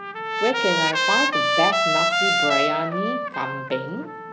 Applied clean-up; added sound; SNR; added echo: none; Trumpet; -4 dB; none.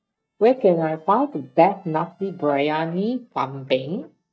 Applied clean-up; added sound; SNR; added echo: neural mask model DeepFilterNet 3.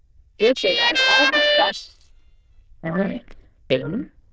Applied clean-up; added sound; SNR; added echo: neural diffusion model UNIVERSE++.